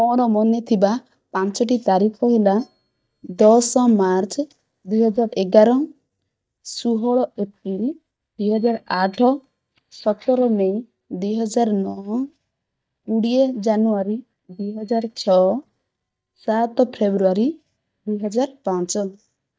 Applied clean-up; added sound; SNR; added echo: neural mask model DeepFilterNet 3.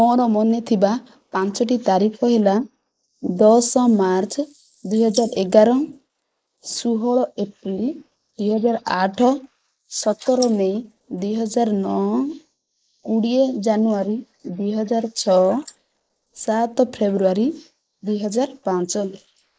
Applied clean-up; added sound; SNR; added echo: neural mask model Resemble Enhance denoiser.